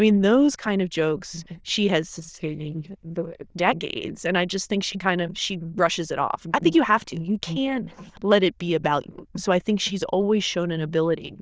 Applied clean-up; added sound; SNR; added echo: neural diffusion model UNIVERSE++.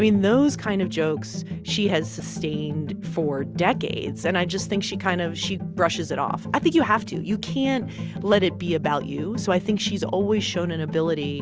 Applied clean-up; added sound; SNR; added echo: none; none; none; none.